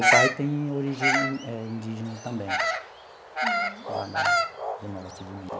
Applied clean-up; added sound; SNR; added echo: none; Bird vocalization, bird call, bird song; -4 dB; none.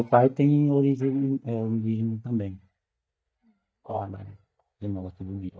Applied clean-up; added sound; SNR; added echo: neural mask model DeepFilterNet 3.